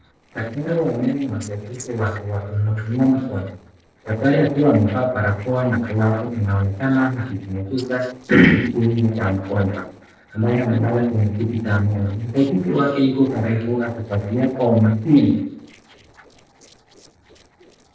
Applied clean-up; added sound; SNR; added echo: neural separator model SepFormer DNS4.